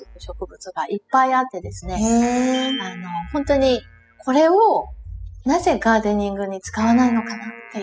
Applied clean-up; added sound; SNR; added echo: classical method spectral subtraction.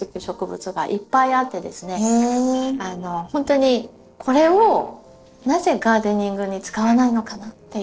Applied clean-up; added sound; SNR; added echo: neural separator model SepFormer DNS4.